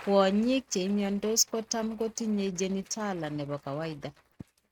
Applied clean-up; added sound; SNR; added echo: neural mask model RNNoise.